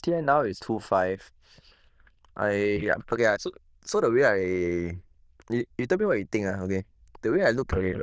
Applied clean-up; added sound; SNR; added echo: neural diffusion model UNIVERSE++.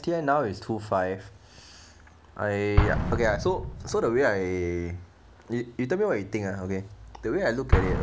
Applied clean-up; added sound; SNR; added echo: none; Explosion; 4 dB; none.